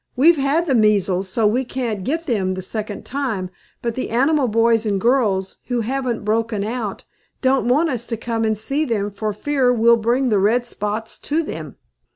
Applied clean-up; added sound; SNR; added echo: none; none; none; none.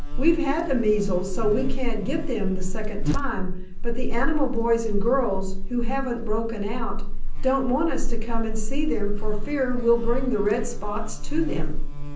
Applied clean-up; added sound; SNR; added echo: none; Buzz; -4 dB; reverberation time 0.6 s.